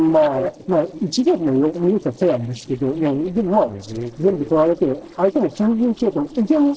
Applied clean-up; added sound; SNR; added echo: neural separator model SepFormer DNS4.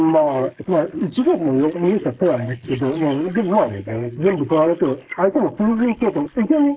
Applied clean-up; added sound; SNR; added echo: neural mask model Resemble Enhance denoiser.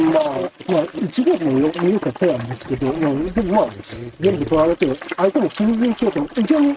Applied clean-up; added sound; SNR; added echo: neural mask model RNNoise.